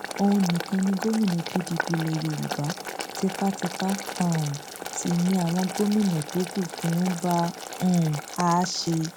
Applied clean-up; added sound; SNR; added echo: none; Boiling; 9 dB; none.